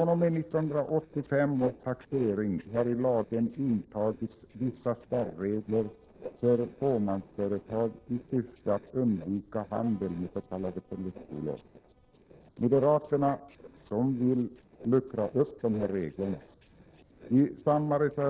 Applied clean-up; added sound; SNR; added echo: neural separator model SepFormer DNS4.